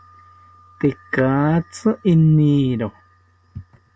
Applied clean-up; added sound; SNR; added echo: none; none; none; none.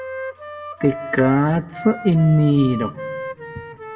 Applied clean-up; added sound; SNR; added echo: none; Wind instrument, woodwind instrument; 12 dB; reverberation time 0.6 s.